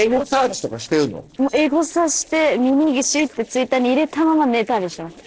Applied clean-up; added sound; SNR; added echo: neural separator model SepFormer DNS4.